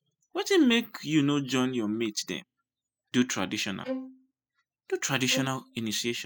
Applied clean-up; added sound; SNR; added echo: classical method spectral subtraction.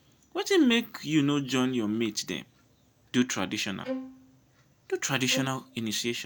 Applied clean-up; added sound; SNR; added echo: none; Bowed string instrument; 9 dB; none.